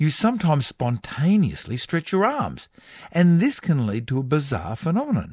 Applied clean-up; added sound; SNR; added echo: none; none; none; none.